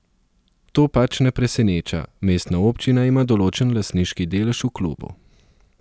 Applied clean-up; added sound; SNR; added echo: none; none; none; none.